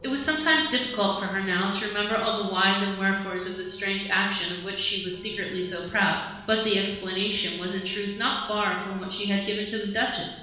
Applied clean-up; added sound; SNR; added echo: none; Telephone; 20 dB; reverberation time 1.1 s.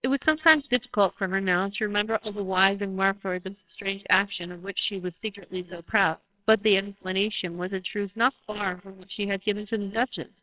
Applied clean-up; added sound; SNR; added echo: neural separator model SepFormer WHAMR!.